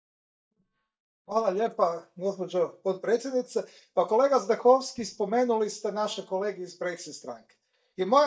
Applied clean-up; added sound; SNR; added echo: neural mask model DeepFilterNet 3.